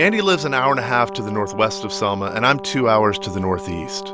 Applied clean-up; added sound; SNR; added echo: none; Brass instrument; 11 dB; none.